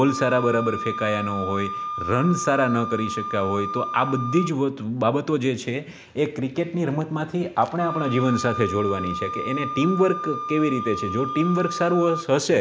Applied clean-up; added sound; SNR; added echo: none; Wind instrument, woodwind instrument; 8 dB; none.